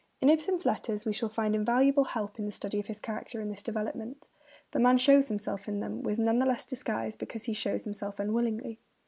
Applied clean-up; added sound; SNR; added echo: none; none; none; none.